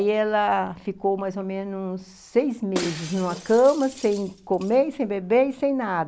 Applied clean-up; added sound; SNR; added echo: none; Shatter; 15 dB; none.